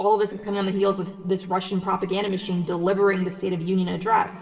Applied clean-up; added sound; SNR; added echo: neural separator model SepFormer DNS4.